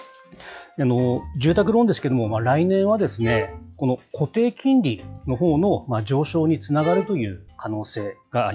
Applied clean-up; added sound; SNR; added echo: classical method log-MMSE.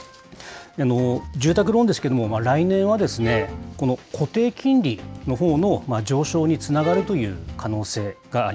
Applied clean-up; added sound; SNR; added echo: none; Bowed string instrument; 11 dB; none.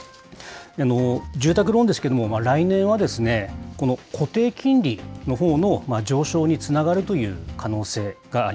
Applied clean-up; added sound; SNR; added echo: none; none; none; none.